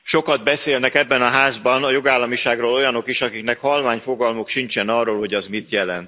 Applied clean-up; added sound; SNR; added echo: none; none; none; none.